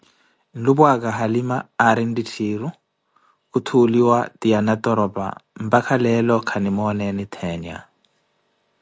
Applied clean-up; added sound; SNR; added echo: none; none; none; none.